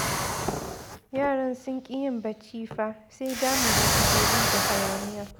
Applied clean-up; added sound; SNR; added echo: none; Explosion; -4 dB; none.